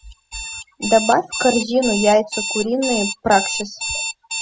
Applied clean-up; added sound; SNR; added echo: classical method spectral subtraction.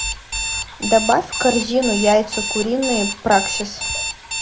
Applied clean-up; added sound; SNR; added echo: none; Alarm; 5 dB; none.